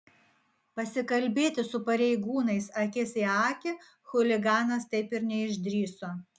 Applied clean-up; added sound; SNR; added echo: none; none; none; none.